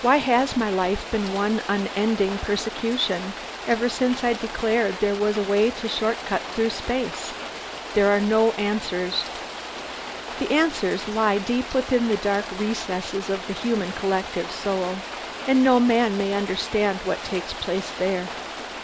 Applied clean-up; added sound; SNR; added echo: none; Rain; 10 dB; none.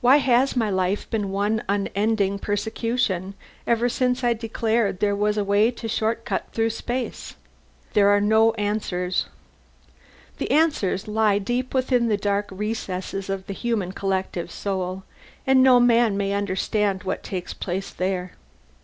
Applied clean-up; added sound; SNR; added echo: none; none; none; none.